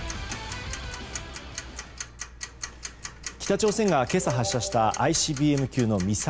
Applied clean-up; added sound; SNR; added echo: none; Tick-tock; 13 dB; none.